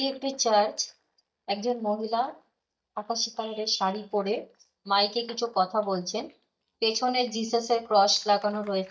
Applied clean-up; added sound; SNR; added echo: neural mask model DeepFilterNet 3.